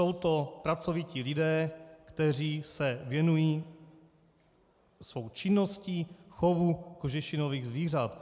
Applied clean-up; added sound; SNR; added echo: none; none; none; none.